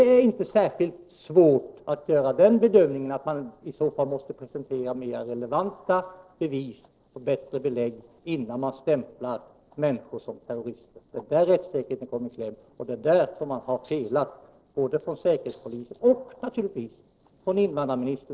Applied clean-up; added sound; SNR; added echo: neural separator model SepFormer DNS4.